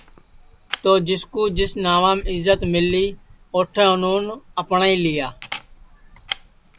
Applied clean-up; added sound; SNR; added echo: none; Camera; 13 dB; none.